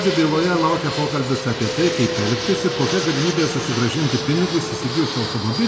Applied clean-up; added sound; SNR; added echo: none; Fixed-wing aircraft, airplane; 5 dB; reverberation time 1.5 s.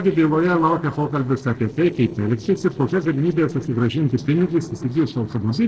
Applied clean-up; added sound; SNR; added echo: neural separator model SepFormer DNS4.